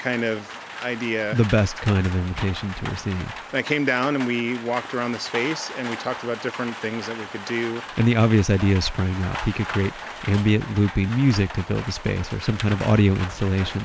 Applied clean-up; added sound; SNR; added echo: none; Rain; 13 dB; none.